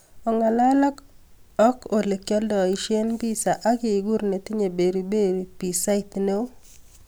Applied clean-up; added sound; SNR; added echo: none; none; none; none.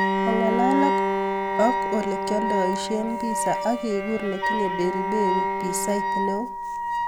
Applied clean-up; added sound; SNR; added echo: none; Bowed string instrument + Wind instrument, woodwind instrument; -1 dB; none.